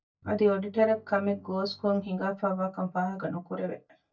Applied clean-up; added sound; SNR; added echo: neural mask model DeepFilterNet 3.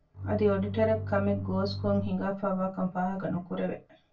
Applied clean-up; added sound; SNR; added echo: none; Bowed string instrument; 7 dB; reverberation time 0.2 s.